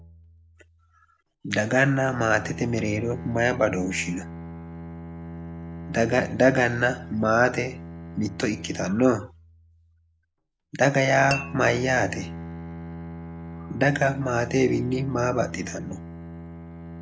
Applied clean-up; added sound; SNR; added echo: none; Tap / Glass + Bowed string instrument; 12 dB; none.